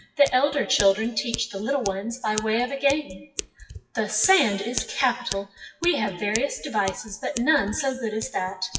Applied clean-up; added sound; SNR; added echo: classical method WPE with log-MMSE.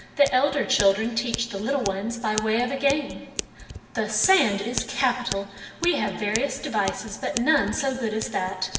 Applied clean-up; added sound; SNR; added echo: none; Scissors; 12 dB; reverberation time 1.1 s.